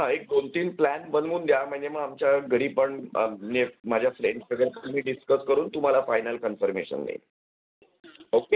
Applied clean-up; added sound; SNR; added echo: none; none; none; none.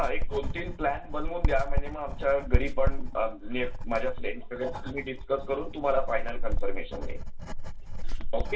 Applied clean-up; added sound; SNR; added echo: none; Writing; -5 dB; reverberation time 0.2 s.